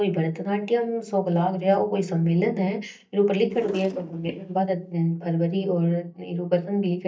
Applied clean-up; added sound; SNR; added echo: neural mask model DeepFilterNet 3.